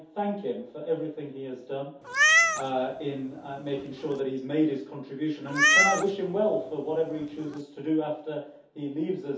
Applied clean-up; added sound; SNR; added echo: none; Meow; -4 dB; reverberation time 0.5 s.